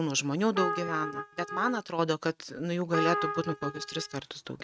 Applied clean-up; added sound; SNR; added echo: neural mask model RNNoise.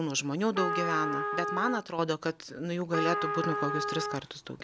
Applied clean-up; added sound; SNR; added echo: none; Trumpet; 2 dB; none.